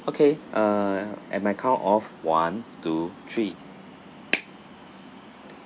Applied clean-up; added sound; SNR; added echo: none; none; none; none.